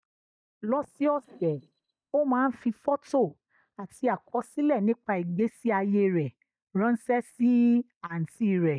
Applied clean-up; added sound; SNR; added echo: neural mask model DeepFilterNet 3.